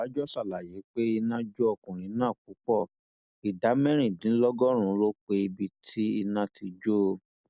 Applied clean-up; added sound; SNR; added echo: none; none; none; none.